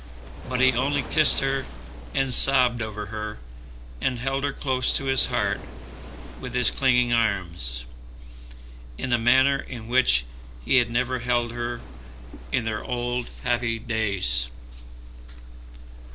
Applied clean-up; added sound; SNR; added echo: none; Waves, surf; 16 dB; none.